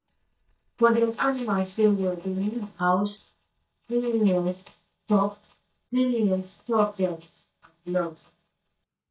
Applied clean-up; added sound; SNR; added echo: neural mask model DeepFilterNet 3.